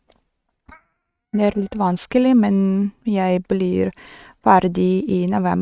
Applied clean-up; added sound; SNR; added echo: neural mask model RNNoise.